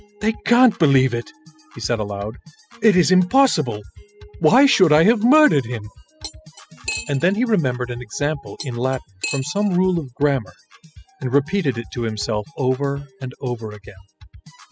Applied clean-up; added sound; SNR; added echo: classical method spectral subtraction.